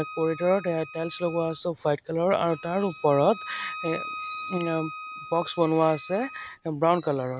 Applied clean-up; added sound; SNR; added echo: none; Wind instrument, woodwind instrument; 13 dB; none.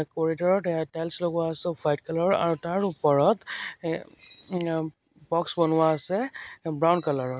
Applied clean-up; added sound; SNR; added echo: none; none; none; none.